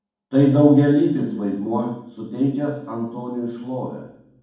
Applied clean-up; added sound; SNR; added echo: none; none; none; reverberation time 1.2 s.